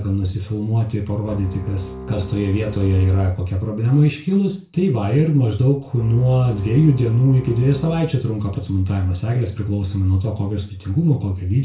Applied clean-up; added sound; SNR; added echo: none; Bowed string instrument; 15 dB; reverberation time 0.3 s.